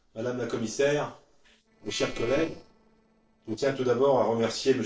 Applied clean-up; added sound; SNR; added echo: neural separator model SepFormer DNS4.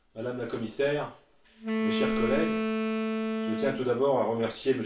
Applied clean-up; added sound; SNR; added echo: none; Wind instrument, woodwind instrument; 0 dB; reverberation time 0.3 s.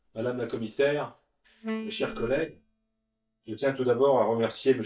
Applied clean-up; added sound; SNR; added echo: neural mask model DeepFilterNet 3.